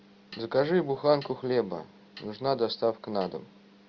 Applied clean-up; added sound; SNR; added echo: none; none; none; none.